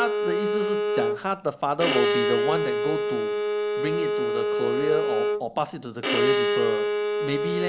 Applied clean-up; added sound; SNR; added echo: none; Bowed string instrument; -4 dB; none.